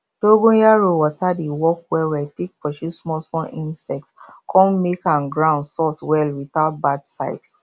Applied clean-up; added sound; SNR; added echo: none; none; none; none.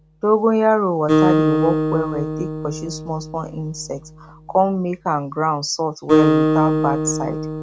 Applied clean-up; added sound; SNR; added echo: none; Acoustic guitar; 0 dB; none.